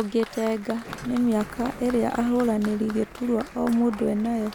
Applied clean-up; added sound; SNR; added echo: none; Applause + Sliding door; 15 dB; none.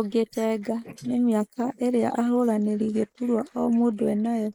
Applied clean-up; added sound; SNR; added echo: neural mask model Resemble Enhance denoiser.